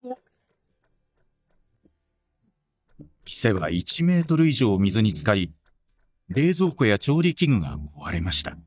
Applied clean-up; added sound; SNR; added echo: neural mask model DeepFilterNet 3.